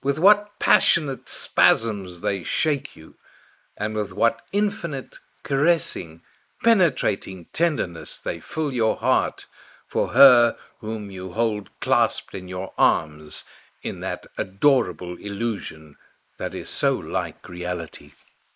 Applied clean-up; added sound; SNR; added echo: neural mask model Resemble Enhance denoiser.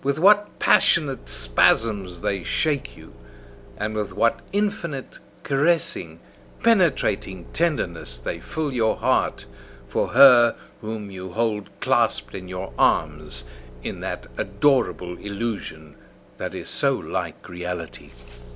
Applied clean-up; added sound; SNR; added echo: none; Engine / Car; 19 dB; none.